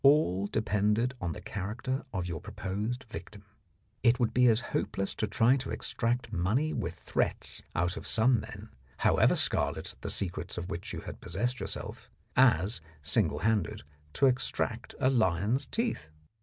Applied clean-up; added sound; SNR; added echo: none; none; none; none.